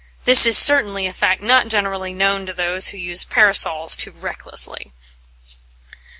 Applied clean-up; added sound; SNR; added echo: none; none; none; none.